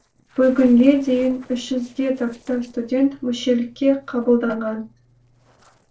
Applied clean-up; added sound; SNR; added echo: neural separator model SepFormer DNS4.